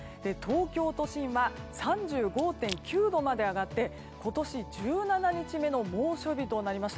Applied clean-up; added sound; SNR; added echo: none; Crack / Crushing; 17 dB; none.